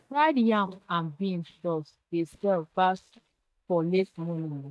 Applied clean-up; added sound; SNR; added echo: neural mask model DeepFilterNet 3.